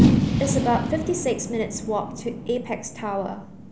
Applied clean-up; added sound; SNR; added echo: none; Fireworks; -2 dB; none.